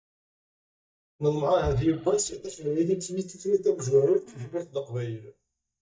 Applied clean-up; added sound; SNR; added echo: neural mask model DeepFilterNet 3.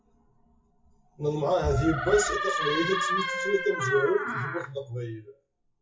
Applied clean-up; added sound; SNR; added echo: classical method WPE with log-MMSE.